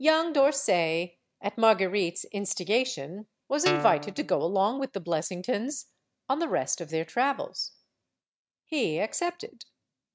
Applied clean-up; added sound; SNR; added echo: neural mask model RNNoise.